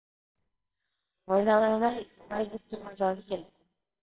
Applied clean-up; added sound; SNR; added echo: neural separator model SepFormer WHAMR!.